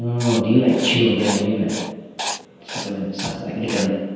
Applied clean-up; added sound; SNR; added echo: none; Writing; 11 dB; reverberation time 1.2 s.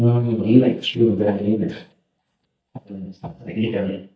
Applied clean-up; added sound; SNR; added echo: neural mask model DeepFilterNet 3.